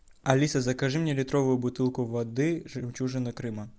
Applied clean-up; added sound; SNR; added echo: none; none; none; none.